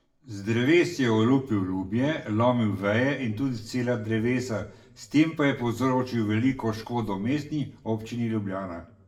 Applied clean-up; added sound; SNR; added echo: none; none; none; reverberation time 0.5 s.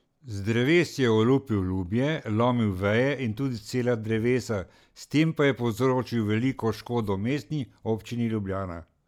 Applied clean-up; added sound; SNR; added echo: none; none; none; none.